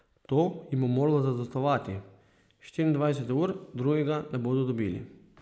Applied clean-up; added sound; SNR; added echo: none; none; none; none.